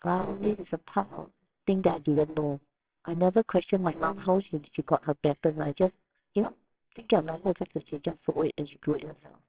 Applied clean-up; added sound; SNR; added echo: neural separator model SepFormer WHAMR!.